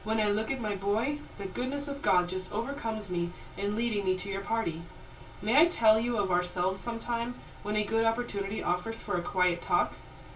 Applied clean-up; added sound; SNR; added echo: none; none; none; reverberation time 0.2 s.